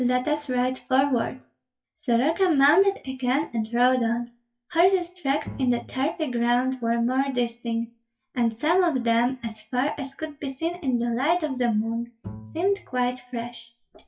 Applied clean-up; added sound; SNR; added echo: classical method WPE with log-MMSE.